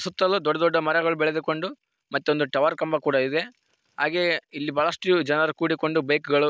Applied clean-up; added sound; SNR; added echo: none; none; none; none.